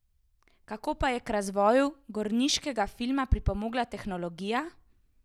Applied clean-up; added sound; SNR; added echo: none; none; none; none.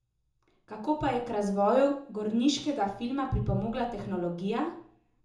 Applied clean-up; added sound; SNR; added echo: none; none; none; reverberation time 0.6 s.